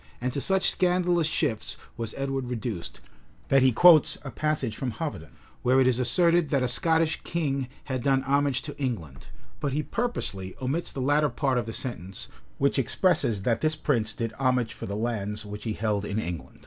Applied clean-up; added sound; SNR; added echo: none; none; none; none.